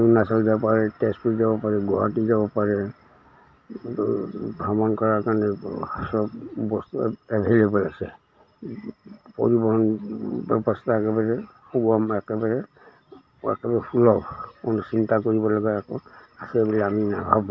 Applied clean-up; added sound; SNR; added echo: none; none; none; none.